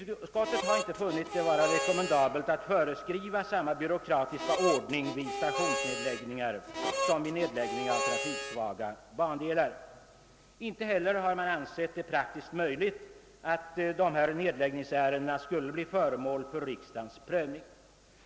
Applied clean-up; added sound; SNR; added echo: none; Harmonica; 3 dB; none.